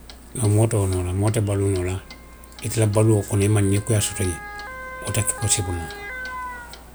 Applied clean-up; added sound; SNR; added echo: none; Clock + Motor vehicle (road) / Siren; 15 dB; none.